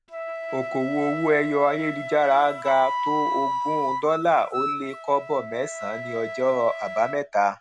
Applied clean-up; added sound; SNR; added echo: none; Wind instrument, woodwind instrument; 6 dB; none.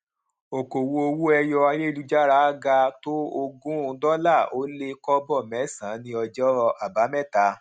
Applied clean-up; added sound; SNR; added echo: none; none; none; none.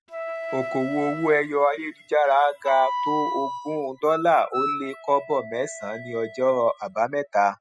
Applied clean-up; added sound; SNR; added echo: classical method spectral subtraction.